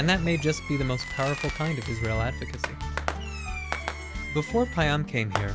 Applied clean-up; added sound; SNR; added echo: none; Fireworks; 9 dB; none.